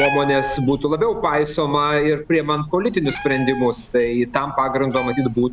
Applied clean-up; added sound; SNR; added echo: none; Meow; 12 dB; none.